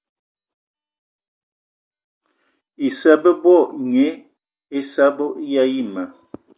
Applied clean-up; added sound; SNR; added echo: none; none; none; none.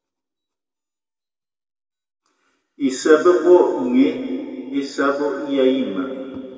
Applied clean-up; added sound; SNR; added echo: none; none; none; reverberation time 2.3 s.